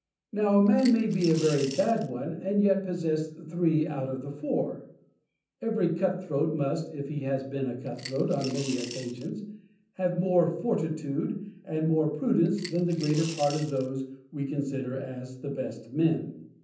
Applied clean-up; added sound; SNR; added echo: none; Coin (dropping) / Glass; 15 dB; reverberation time 0.6 s.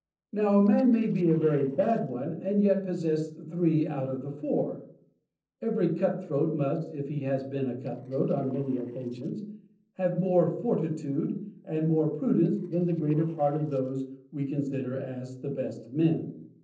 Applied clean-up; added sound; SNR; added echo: neural separator model SepFormer DNS4.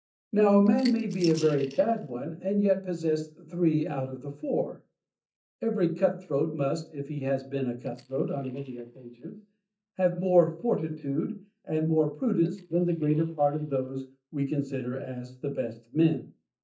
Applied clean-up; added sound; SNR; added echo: neural mask model DeepFilterNet 3.